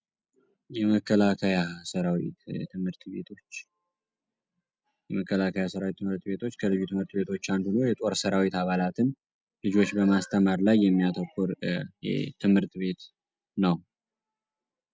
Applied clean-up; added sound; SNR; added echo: none; none; none; none.